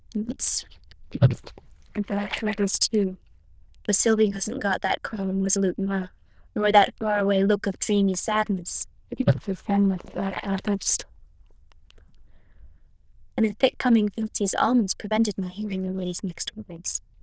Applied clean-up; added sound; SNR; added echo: neural diffusion model UNIVERSE++.